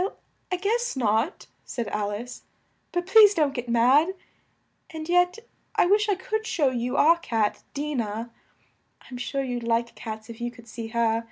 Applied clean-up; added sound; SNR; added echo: none; none; none; none.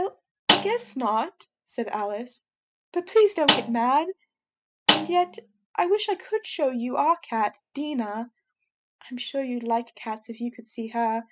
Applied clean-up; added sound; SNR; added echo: classical method spectral subtraction.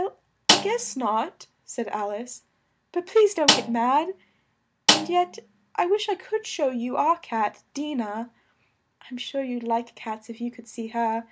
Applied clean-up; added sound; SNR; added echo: none; Snare drum; -2 dB; none.